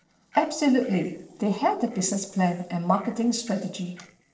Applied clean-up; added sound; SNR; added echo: neural separator model SepFormer DNS4.